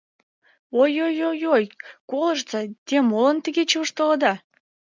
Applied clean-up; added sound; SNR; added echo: none; none; none; none.